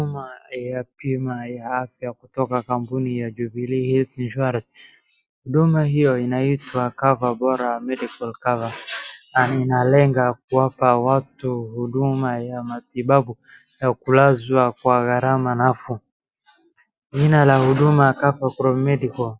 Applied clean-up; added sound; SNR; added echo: none; none; none; none.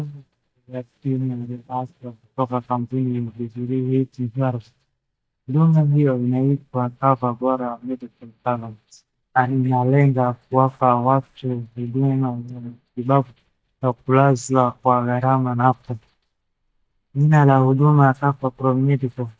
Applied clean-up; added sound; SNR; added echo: neural mask model DeepFilterNet 3.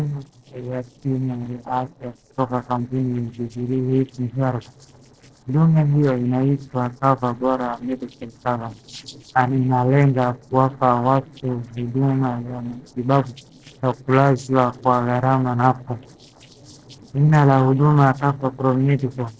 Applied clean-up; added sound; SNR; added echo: neural separator model SepFormer DNS4.